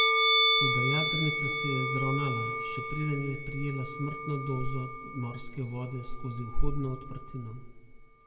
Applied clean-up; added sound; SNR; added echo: none; Musical instrument; -1 dB; reverberation time 1.7 s.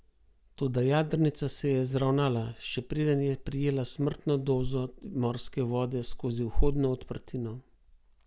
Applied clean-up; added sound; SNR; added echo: none; none; none; none.